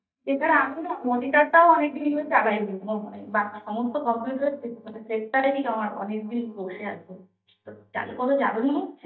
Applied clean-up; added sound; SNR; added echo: neural mask model DeepFilterNet 3.